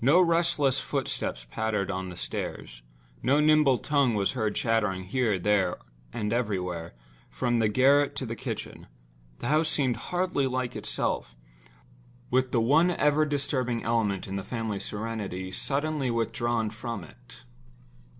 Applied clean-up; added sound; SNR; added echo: none; none; none; none.